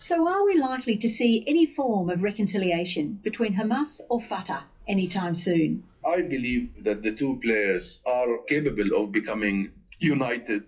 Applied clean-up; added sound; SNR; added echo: classical method WPE with log-MMSE.